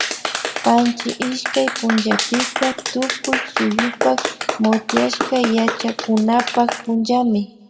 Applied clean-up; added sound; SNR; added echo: none; Clapping; 5 dB; reverberation time 1.1 s.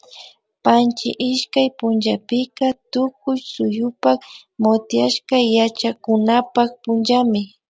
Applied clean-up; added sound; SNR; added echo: none; none; none; none.